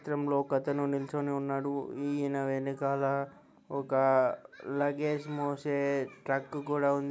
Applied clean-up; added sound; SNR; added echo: none; none; none; none.